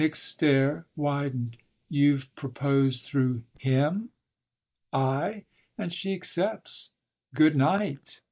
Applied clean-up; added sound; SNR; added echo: neural mask model DeepFilterNet 3.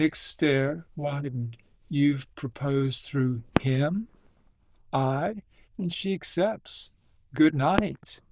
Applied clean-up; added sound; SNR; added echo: neural diffusion model UNIVERSE++.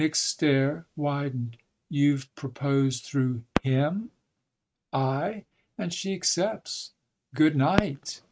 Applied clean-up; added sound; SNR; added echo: neural mask model RNNoise.